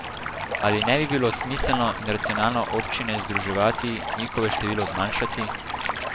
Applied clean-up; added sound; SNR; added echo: none; Stream; 3 dB; none.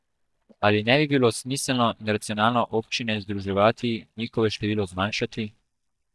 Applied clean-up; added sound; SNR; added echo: neural mask model DeepFilterNet 3.